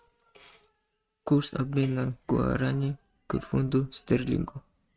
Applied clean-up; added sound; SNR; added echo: neural mask model RNNoise.